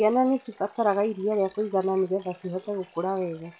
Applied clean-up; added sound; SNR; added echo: classical method log-MMSE.